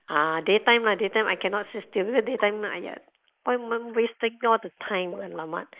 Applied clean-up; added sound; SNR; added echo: neural mask model Resemble Enhance denoiser.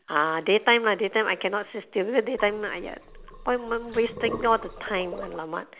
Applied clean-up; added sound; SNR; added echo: none; Sink (filling or washing); 13 dB; none.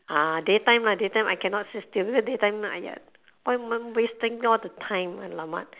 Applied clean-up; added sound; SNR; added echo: none; none; none; none.